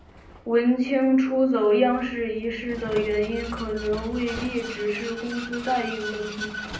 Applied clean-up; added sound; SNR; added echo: none; Vehicle; 13 dB; reverberation time 0.6 s.